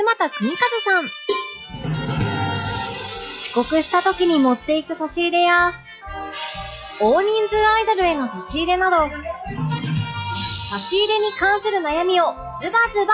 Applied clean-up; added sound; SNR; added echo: classical method log-MMSE.